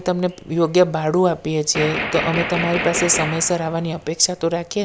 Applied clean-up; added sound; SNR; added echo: none; Gunshot, gunfire; 5 dB; none.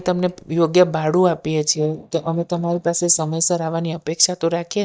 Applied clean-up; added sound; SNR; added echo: neural mask model DeepFilterNet 3.